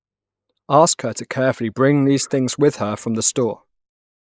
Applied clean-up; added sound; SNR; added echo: neural mask model Resemble Enhance denoiser.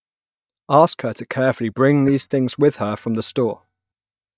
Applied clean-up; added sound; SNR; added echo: neural mask model DeepFilterNet 3.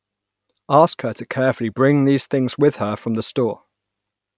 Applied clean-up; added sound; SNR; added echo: none; none; none; none.